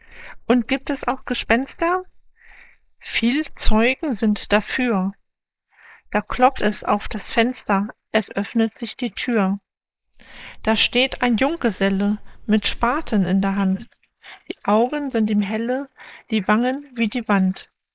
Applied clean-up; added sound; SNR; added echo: neural mask model Resemble Enhance denoiser.